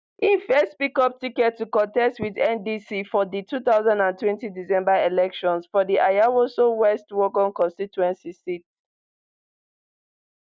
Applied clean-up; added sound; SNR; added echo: none; none; none; none.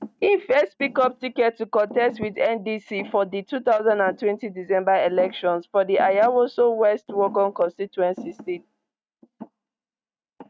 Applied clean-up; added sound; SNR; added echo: neural mask model RNNoise.